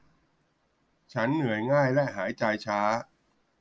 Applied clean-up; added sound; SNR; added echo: none; none; none; none.